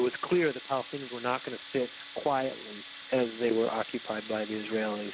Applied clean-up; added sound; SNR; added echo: none; Tools; 11 dB; none.